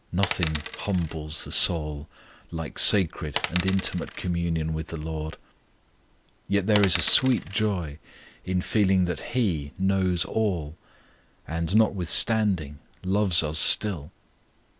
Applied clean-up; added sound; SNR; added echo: none; Coin (dropping); 5 dB; none.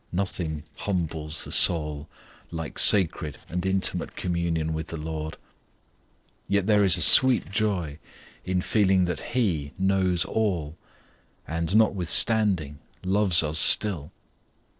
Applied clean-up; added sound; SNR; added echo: neural separator model SepFormer DNS4.